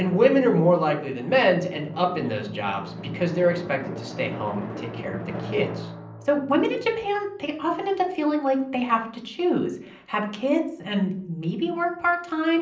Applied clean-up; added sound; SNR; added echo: none; Drum; 14 dB; reverberation time 0.6 s.